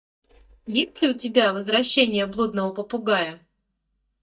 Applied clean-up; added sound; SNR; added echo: neural mask model DeepFilterNet 3.